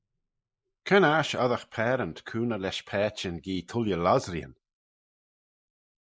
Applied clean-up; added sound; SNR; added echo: neural mask model Resemble Enhance denoiser.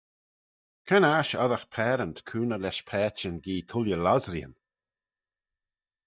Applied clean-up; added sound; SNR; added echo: neural mask model DeepFilterNet 3.